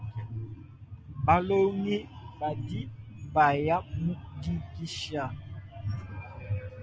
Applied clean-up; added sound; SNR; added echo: none; none; none; none.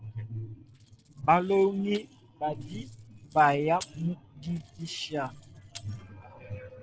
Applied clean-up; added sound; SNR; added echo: neural separator model SepFormer DNS4.